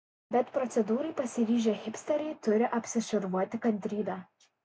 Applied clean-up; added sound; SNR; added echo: none; none; none; none.